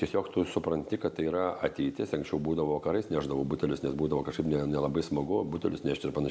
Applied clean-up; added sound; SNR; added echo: none; none; none; none.